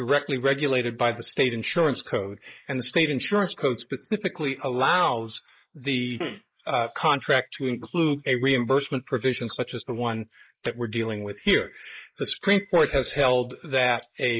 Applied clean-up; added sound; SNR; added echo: neural mask model Resemble Enhance denoiser.